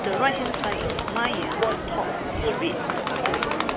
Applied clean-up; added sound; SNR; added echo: none; Crowd; -4 dB; none.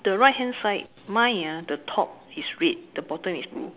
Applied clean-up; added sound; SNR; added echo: none; none; none; none.